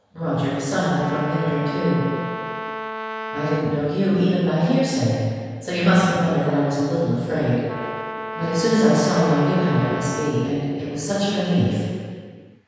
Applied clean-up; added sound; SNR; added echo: none; Brass instrument; 10 dB; reverberation time 1.9 s.